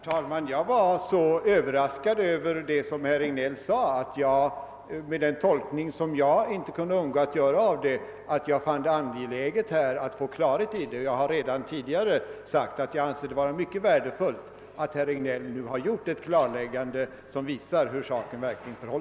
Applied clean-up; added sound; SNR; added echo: none; Tambourine; 13 dB; none.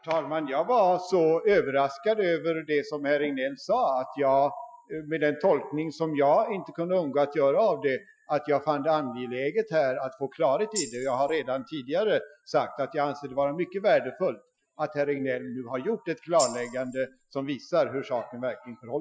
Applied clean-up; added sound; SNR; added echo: classical method Wiener filter.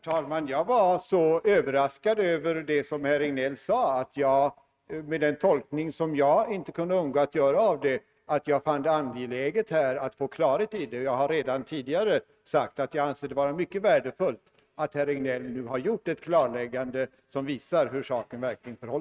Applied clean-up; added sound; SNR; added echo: neural mask model RNNoise.